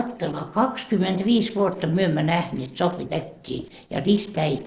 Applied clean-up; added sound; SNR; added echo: neural separator model SepFormer DNS4.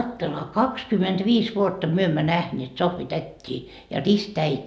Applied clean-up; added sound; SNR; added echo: none; none; none; none.